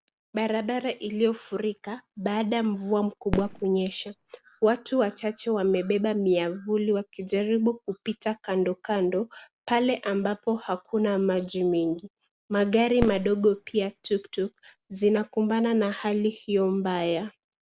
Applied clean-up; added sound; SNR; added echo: none; Fireworks; 12 dB; none.